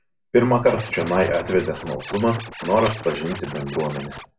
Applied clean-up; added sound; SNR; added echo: none; Scratching (performance technique); 13 dB; reverberation time 0.3 s.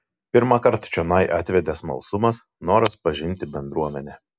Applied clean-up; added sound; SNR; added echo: none; none; none; none.